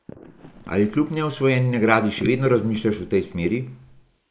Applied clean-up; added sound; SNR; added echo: neural mask model Resemble Enhance denoiser.